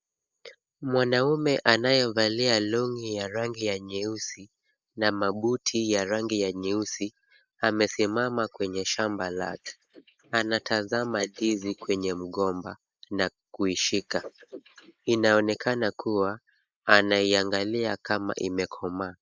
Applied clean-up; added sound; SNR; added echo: neural mask model Resemble Enhance denoiser.